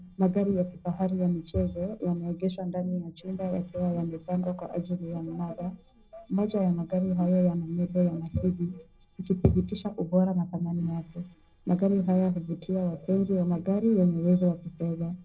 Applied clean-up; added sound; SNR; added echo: neural separator model SepFormer DNS4.